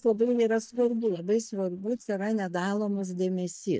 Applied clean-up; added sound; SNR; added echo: neural mask model DeepFilterNet 3.